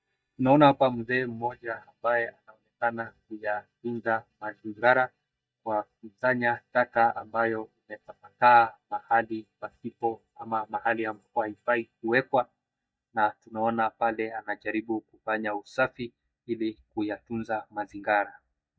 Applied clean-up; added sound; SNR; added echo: neural mask model DeepFilterNet 3.